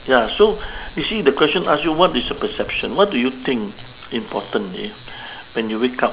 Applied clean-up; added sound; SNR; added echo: none; Bird; 18 dB; none.